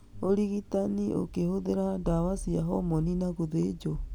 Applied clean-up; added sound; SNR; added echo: none; none; none; none.